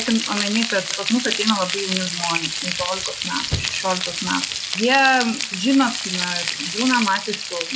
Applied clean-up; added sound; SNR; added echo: none; Frying (food); 3 dB; none.